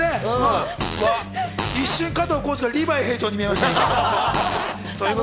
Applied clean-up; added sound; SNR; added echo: none; Fart; 10 dB; none.